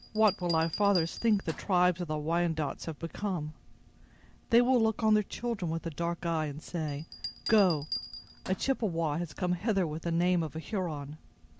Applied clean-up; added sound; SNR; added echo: none; Bell; 16 dB; none.